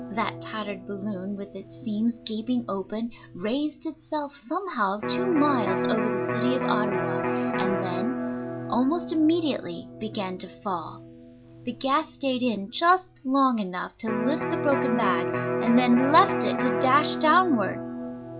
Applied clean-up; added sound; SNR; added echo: none; Electric guitar; 4 dB; none.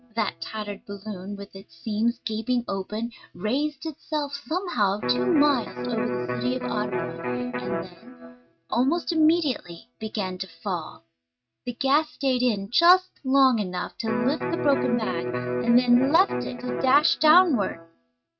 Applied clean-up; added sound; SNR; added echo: neural mask model RNNoise.